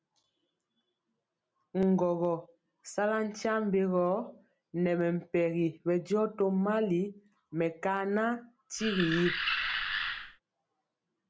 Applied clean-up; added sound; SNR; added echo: none; Animal; 2 dB; none.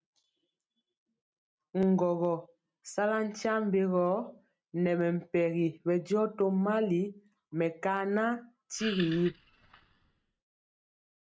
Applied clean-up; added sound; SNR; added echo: neural mask model RNNoise.